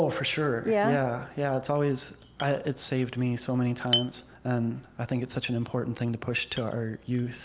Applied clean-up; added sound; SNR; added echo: none; Chink, clink; 12 dB; none.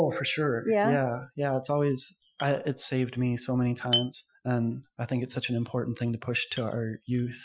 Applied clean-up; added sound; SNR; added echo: classical method Wiener filter.